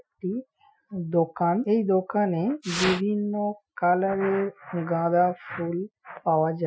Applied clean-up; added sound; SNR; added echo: classical method Wiener filter.